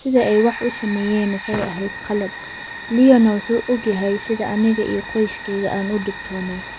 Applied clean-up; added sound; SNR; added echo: none; Fire; 12 dB; none.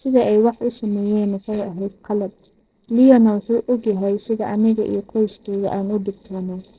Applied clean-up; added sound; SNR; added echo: neural separator model SepFormer DNS4.